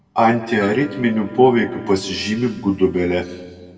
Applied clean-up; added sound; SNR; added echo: none; Wind instrument, woodwind instrument; 19 dB; reverberation time 1.7 s.